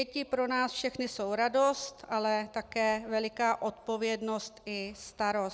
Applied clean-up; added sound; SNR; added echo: none; none; none; none.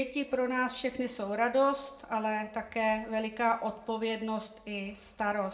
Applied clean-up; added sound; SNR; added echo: none; none; none; reverberation time 0.7 s.